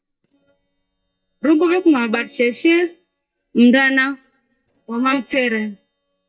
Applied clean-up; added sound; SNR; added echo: neural mask model DeepFilterNet 3.